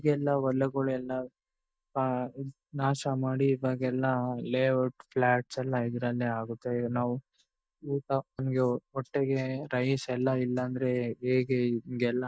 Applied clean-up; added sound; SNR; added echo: neural mask model DeepFilterNet 3.